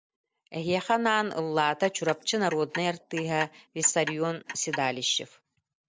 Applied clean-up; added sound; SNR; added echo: none; Clock; 12 dB; none.